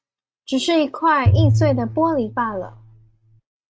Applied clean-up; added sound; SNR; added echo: neural mask model RNNoise.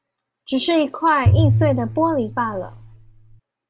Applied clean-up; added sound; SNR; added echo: none; Bowed string instrument; -1 dB; none.